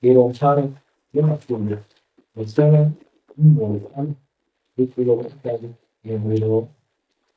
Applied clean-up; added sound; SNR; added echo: neural mask model DeepFilterNet 3.